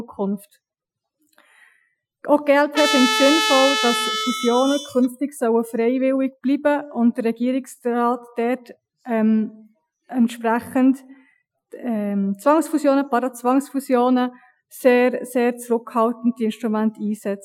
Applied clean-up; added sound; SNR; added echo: classical method Wiener filter.